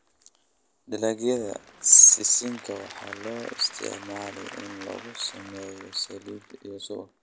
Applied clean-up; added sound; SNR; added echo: none; Applause / Crowd; 20 dB; none.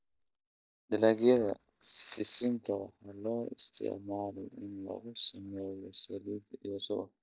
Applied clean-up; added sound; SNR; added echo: neural mask model DeepFilterNet 3.